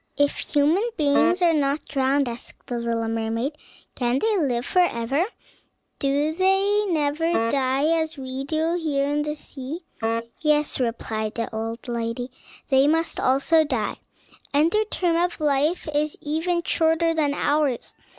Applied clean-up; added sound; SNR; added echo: none; Wind instrument, woodwind instrument; 6 dB; none.